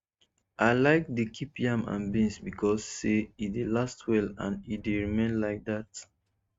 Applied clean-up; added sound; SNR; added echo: neural mask model RNNoise.